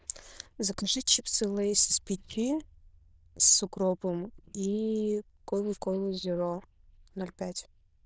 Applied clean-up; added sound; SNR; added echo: neural diffusion model UNIVERSE++.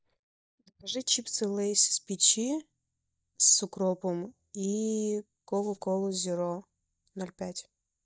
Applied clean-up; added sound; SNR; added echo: neural mask model DeepFilterNet 3.